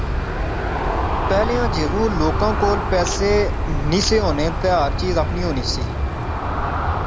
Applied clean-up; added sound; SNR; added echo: none; Aircraft; -1 dB; none.